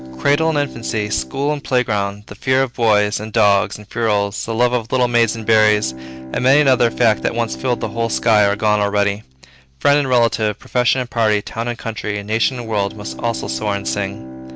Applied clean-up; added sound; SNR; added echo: none; Bowed string instrument; 16 dB; none.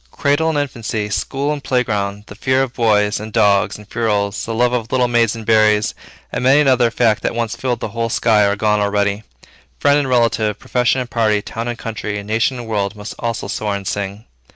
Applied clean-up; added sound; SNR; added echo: none; none; none; none.